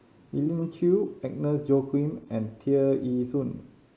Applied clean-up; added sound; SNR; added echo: neural mask model Resemble Enhance denoiser.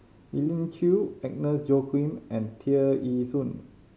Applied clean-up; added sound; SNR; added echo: none; none; none; none.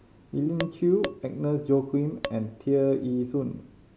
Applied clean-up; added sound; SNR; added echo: none; Tap / Glass; 9 dB; none.